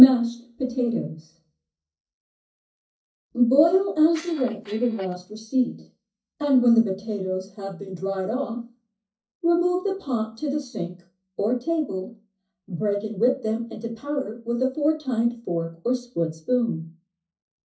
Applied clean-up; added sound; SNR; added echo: neural mask model DeepFilterNet 3.